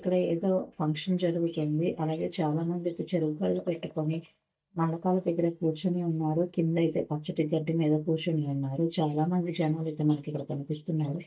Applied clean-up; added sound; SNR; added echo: neural mask model DeepFilterNet 3.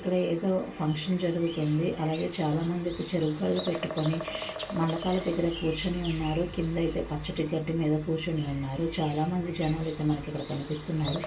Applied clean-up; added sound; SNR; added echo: none; Bird vocalization, bird call, bird song; 14 dB; reverberation time 0.2 s.